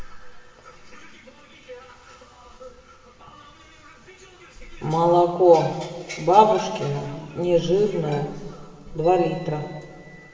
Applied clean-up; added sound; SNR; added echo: none; Bowed string instrument; 19 dB; reverberation time 1.7 s.